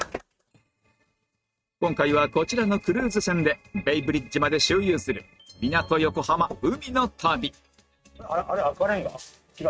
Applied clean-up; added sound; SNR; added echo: neural mask model RNNoise.